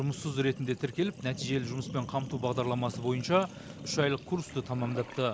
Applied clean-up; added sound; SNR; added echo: none; Sink (filling or washing); 11 dB; none.